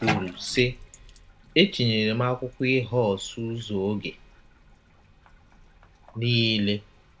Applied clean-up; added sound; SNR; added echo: none; Bathtub (filling or washing); 13 dB; none.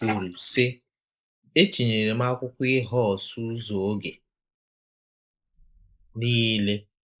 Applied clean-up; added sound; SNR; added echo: neural mask model Resemble Enhance denoiser.